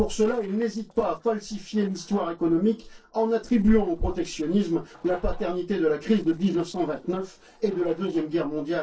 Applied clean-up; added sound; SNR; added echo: neural separator model SepFormer DNS4.